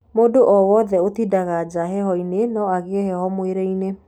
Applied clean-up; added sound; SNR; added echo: none; none; none; none.